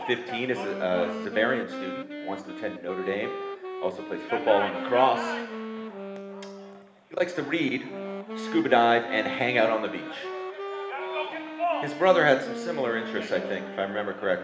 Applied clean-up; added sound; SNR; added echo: none; Wind instrument, woodwind instrument; 9 dB; reverberation time 1.1 s.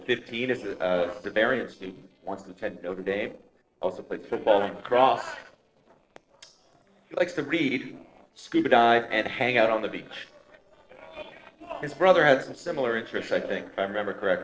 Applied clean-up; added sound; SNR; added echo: neural separator model SepFormer DNS4.